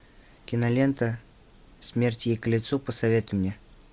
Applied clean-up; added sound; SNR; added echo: none; none; none; none.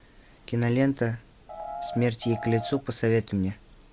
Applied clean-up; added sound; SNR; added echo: none; Piano; 8 dB; none.